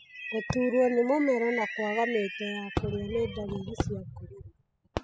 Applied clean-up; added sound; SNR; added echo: classical method spectral subtraction.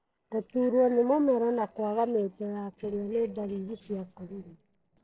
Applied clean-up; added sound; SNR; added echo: neural separator model SepFormer DNS4.